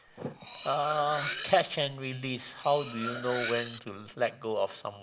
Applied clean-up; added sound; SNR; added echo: none; Cutlery, silverware; 8 dB; reverberation time 1.0 s.